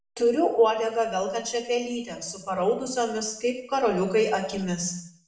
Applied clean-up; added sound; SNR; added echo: none; none; none; reverberation time 0.6 s.